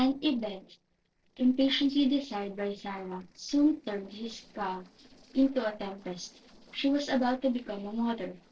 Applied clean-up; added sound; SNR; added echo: neural separator model SepFormer DNS4.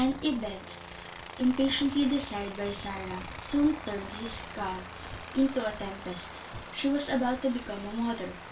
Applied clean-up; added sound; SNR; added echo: none; Aircraft; 12 dB; reverberation time 0.2 s.